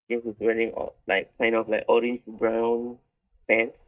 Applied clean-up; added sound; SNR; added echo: neural mask model DeepFilterNet 3.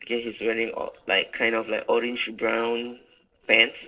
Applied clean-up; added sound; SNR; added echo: neural separator model SepFormer DNS4.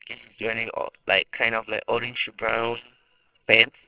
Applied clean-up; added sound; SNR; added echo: neural separator model SepFormer WHAMR!.